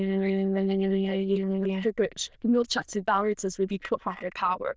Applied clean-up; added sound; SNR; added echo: neural diffusion model UNIVERSE++.